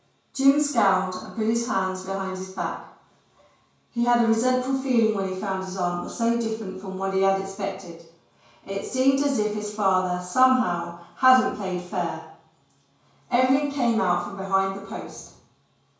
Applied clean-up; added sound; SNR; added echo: none; none; none; reverberation time 0.5 s.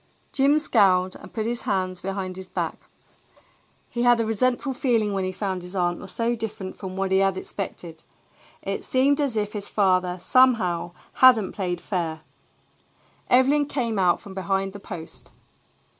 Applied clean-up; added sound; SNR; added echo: none; none; none; none.